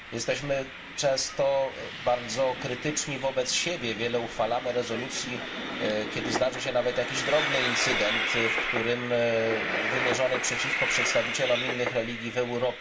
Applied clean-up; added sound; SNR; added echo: none; Train; 3 dB; reverberation time 0.2 s.